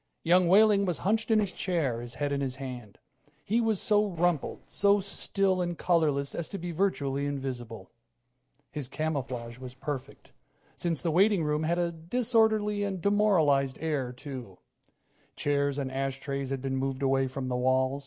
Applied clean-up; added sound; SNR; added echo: neural separator model SepFormer DNS4.